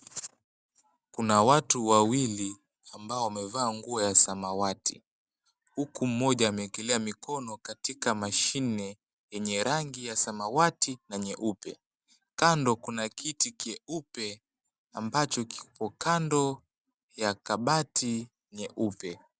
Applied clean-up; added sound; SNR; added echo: none; none; none; none.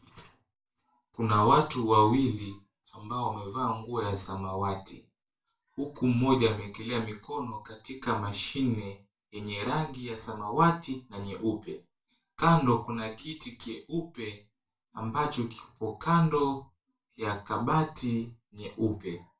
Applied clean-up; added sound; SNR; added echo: none; none; none; reverberation time 0.2 s.